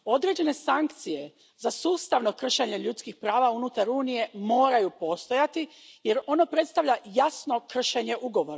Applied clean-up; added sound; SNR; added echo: none; none; none; none.